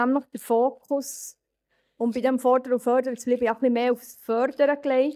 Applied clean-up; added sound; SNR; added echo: neural mask model DeepFilterNet 3.